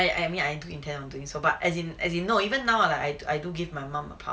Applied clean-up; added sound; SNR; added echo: none; none; none; none.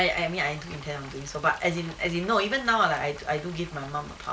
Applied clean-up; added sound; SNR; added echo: none; Frying (food); 18 dB; none.